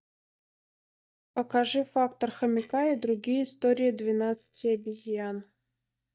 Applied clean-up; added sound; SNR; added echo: neural mask model DeepFilterNet 3.